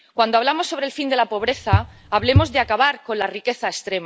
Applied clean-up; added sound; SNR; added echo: none; Walk, footsteps / Bird vocalization, bird call, bird song; 3 dB; none.